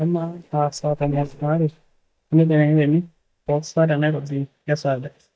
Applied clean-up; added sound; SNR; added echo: neural mask model DeepFilterNet 3.